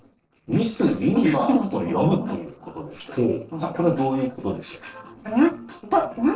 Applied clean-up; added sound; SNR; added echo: neural separator model SepFormer DNS4.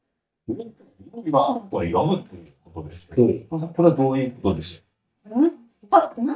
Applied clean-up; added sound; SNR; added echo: neural mask model DeepFilterNet 3.